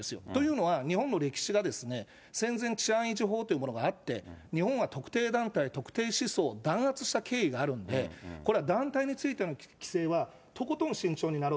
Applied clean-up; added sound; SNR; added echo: none; none; none; none.